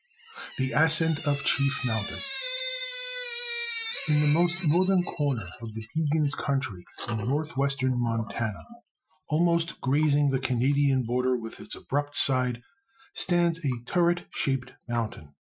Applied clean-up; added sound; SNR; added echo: classical method Wiener filter.